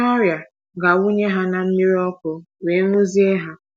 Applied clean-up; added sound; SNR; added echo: none; none; none; none.